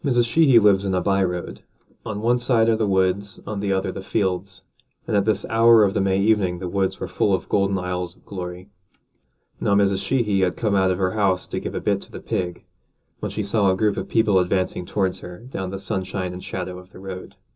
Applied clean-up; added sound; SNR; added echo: none; none; none; reverberation time 0.2 s.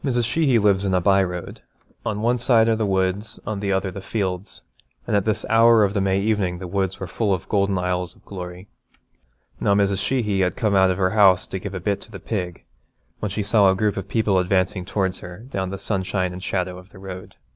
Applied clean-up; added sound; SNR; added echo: none; none; none; none.